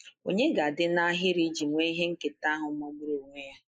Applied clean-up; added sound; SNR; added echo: neural mask model Resemble Enhance denoiser.